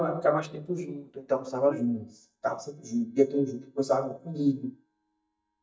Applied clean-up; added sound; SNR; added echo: neural mask model DeepFilterNet 3.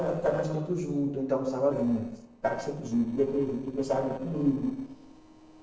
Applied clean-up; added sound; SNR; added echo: neural separator model SepFormer DNS4.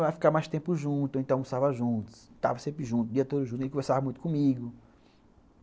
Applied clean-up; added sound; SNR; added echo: none; none; none; none.